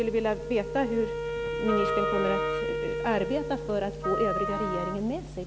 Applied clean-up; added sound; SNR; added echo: none; Wind instrument, woodwind instrument + Wind instrument, woodwind instrument; 2 dB; none.